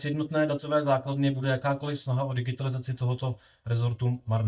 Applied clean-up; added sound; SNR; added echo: neural mask model DeepFilterNet 3.